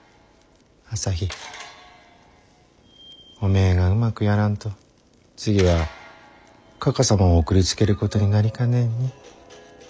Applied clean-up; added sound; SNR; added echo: none; none; none; none.